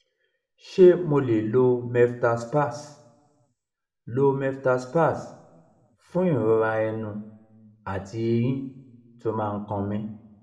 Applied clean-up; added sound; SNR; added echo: none; none; none; reverberation time 0.7 s.